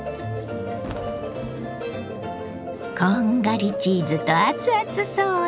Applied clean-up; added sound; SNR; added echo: none; Fireworks; 17 dB; none.